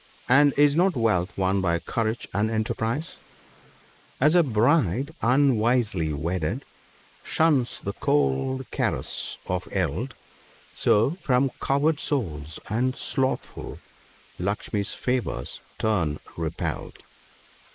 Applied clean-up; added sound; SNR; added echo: neural mask model Resemble Enhance denoiser.